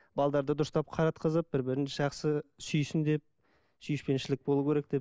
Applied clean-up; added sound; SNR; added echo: none; none; none; none.